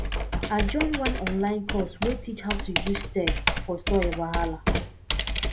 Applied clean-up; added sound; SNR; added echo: none; Computer keyboard; -1 dB; none.